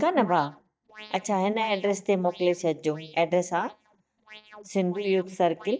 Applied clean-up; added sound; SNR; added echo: neural mask model DeepFilterNet 3.